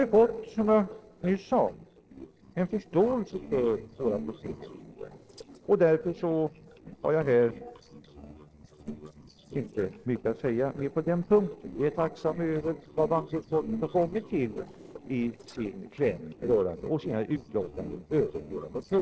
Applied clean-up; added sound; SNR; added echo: neural separator model SepFormer DNS4.